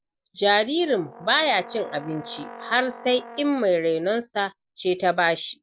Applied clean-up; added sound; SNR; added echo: none; Brass instrument; 17 dB; none.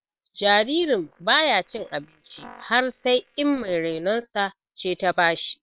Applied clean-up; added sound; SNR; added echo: neural separator model SepFormer WHAM!.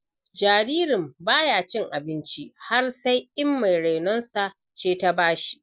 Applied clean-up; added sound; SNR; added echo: none; none; none; none.